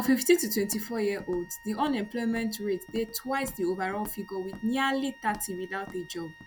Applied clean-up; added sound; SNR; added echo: none; Wind instrument, woodwind instrument + Walk, footsteps; 18 dB; none.